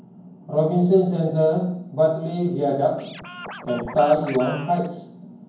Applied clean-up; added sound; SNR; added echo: none; Scratching (performance technique); 14 dB; reverberation time 0.9 s.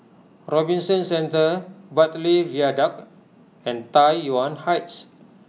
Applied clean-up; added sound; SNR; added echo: none; none; none; none.